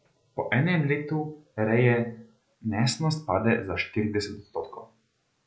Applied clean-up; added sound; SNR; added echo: none; none; none; none.